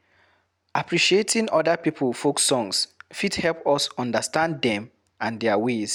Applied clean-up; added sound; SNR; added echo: none; none; none; none.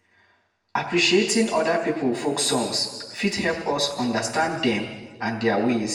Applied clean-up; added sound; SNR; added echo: none; none; none; reverberation time 1.2 s.